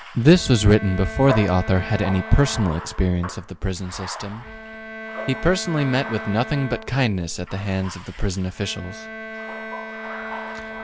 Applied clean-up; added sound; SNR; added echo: none; Bowed string instrument + Bathtub (filling or washing); 11 dB; none.